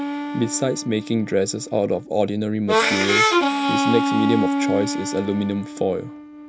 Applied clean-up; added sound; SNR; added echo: none; Harmonica; 0 dB; none.